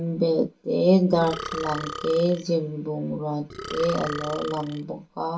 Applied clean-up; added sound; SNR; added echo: none; Burping, eructation; 11 dB; reverberation time 0.1 s.